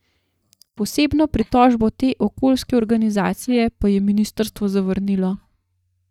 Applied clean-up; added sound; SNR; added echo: neural mask model DeepFilterNet 3.